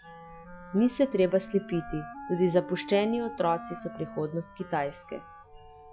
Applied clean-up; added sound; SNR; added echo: classical method log-MMSE.